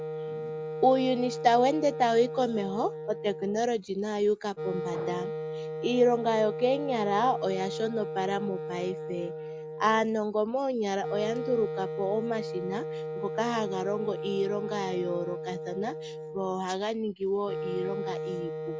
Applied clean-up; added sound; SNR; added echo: none; Wind instrument, woodwind instrument; 7 dB; none.